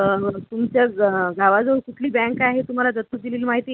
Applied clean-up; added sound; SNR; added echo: none; none; none; none.